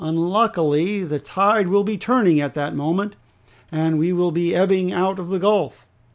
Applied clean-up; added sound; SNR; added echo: none; none; none; none.